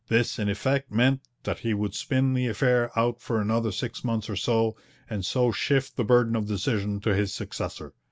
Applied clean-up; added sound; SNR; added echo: none; none; none; none.